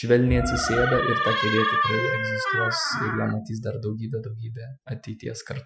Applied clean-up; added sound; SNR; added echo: classical method Wiener filter.